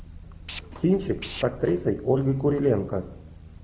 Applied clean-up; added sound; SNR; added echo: none; Tools; 17 dB; none.